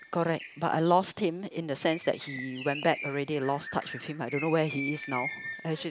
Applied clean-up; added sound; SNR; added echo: none; Bird; 12 dB; none.